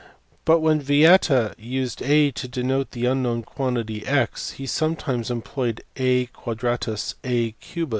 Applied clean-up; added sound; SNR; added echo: none; none; none; none.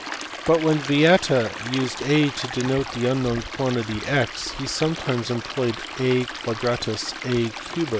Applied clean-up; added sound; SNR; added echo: none; Stream; 10 dB; none.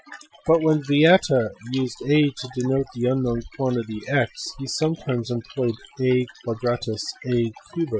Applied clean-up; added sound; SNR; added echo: classical method Wiener filter.